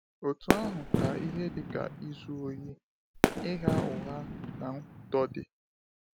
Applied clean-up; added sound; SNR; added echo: none; Fireworks; -4 dB; none.